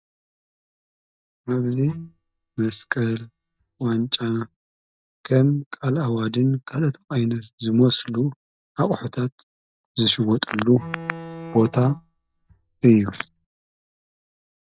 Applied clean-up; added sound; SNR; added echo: neural mask model DeepFilterNet 3.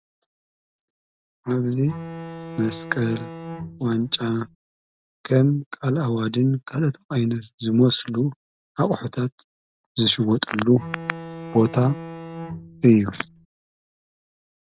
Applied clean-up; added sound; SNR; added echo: none; Bowed string instrument; 12 dB; none.